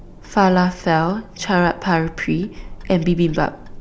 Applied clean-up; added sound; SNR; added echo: none; Clock; 15 dB; none.